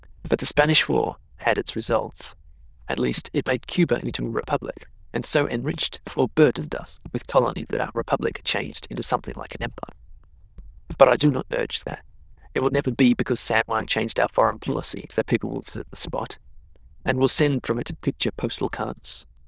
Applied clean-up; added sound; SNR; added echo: neural diffusion model UNIVERSE++.